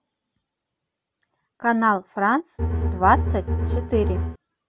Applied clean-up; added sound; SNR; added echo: none; Bowed string instrument; -1 dB; none.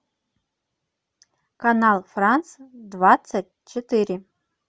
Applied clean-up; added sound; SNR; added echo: none; none; none; none.